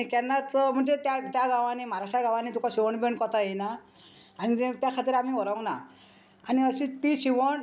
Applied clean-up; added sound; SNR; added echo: none; none; none; none.